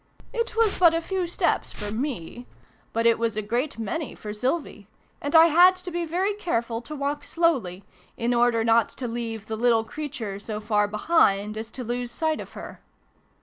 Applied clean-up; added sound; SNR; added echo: none; Liquid; 12 dB; none.